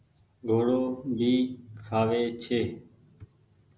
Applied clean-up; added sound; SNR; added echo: none; none; none; none.